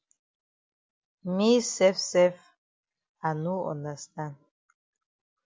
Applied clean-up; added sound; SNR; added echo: none; none; none; none.